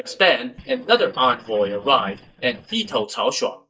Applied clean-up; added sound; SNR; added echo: neural mask model DeepFilterNet 3.